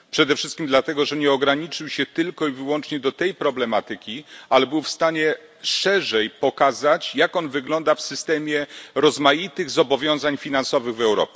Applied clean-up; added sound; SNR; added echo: none; none; none; none.